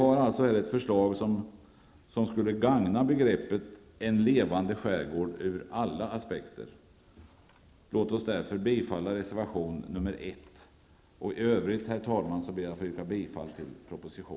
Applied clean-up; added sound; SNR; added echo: none; none; none; none.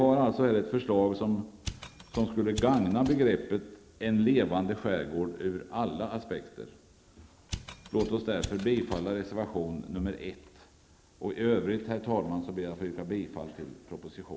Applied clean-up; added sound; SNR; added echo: none; Mechanisms; 12 dB; none.